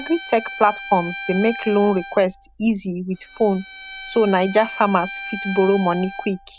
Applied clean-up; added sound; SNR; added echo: none; Bowed string instrument; 12 dB; none.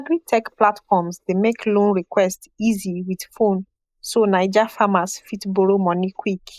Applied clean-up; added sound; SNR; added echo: neural mask model Resemble Enhance denoiser.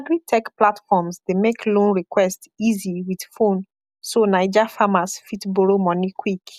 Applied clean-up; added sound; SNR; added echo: none; none; none; none.